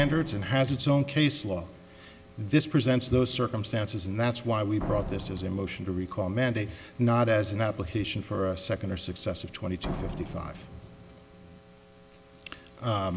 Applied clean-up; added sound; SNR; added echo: none; Slam; 15 dB; none.